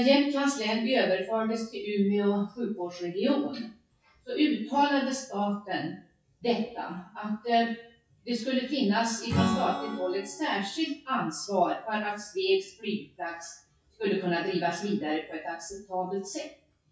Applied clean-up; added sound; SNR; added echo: classical method WPE with log-MMSE.